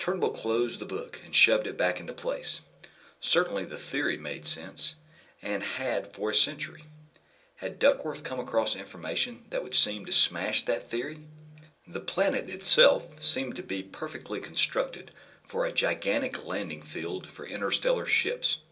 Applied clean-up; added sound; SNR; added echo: none; none; none; reverberation time 0.2 s.